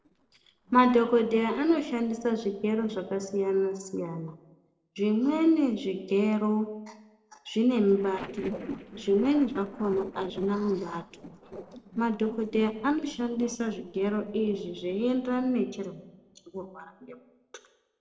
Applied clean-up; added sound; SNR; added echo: neural separator model SepFormer DNS4.